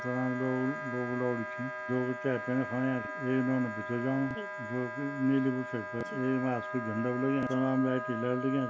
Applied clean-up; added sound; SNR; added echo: none; Wind instrument, woodwind instrument; 7 dB; none.